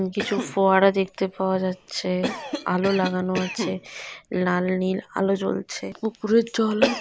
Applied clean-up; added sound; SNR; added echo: none; Cough; 9 dB; none.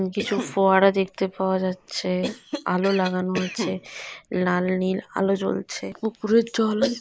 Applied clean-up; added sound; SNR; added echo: neural mask model Resemble Enhance denoiser.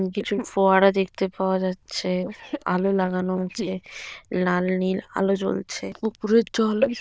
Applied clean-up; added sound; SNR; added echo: neural diffusion model UNIVERSE++.